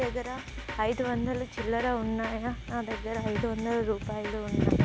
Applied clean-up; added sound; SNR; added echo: none; Drum kit; 9 dB; none.